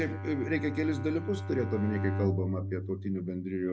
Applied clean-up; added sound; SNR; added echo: none; Bowed string instrument; 3 dB; none.